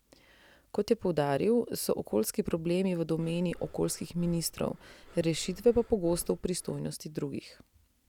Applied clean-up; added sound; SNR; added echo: none; Breathing; 19 dB; none.